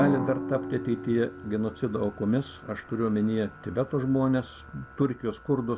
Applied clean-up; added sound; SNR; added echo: none; Drum; 10 dB; none.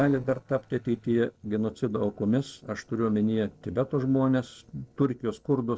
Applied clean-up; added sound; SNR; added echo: neural separator model SepFormer DNS4.